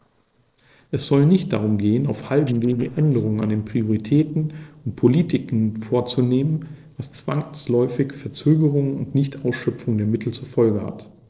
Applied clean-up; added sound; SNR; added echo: neural separator model SepFormer DNS4.